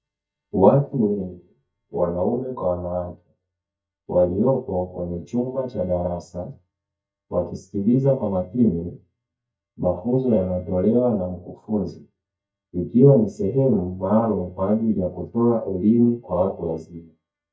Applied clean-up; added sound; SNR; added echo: neural mask model DeepFilterNet 3.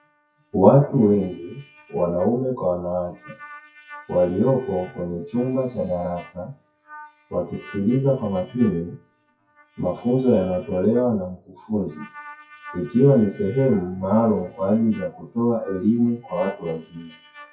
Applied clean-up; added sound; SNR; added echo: classical method WPE with log-MMSE.